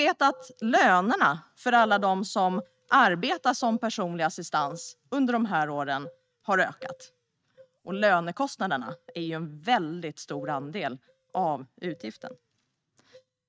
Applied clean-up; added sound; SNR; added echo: neural mask model RNNoise.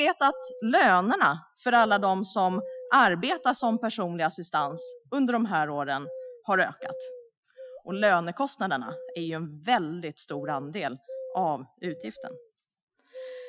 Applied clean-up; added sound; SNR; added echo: classical method Wiener filter.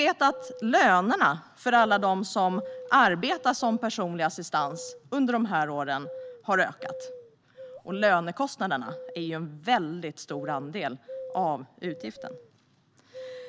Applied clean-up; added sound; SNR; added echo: none; Bird vocalization, bird call, bird song; 17 dB; none.